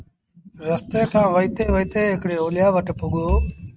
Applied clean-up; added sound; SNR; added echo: neural mask model RNNoise.